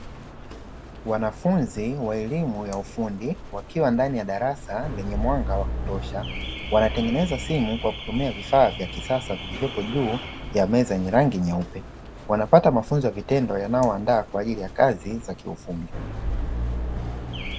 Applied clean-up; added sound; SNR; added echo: none; Alarm / Car; 8 dB; none.